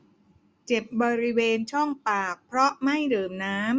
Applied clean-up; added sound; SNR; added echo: none; none; none; none.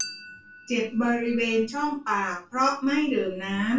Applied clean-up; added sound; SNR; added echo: none; Chink, clink; 18 dB; reverberation time 0.2 s.